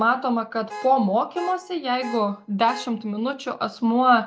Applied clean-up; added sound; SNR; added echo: none; Alarm / Car; 16 dB; none.